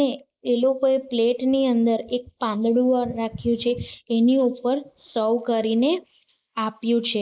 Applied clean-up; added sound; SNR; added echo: neural mask model Resemble Enhance denoiser.